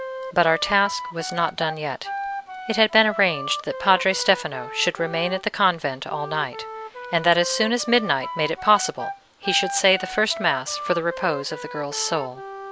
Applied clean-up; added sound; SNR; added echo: none; Wind instrument, woodwind instrument; 11 dB; none.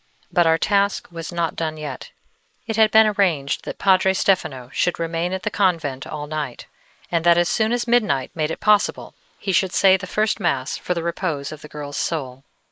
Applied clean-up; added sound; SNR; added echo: neural mask model Resemble Enhance denoiser.